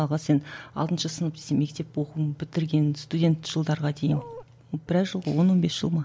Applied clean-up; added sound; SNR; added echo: none; Bark; 14 dB; none.